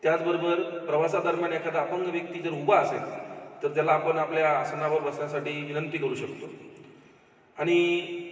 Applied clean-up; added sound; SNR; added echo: none; none; none; reverberation time 2.3 s.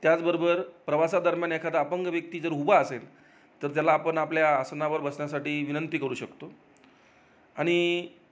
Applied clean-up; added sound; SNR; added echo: none; none; none; none.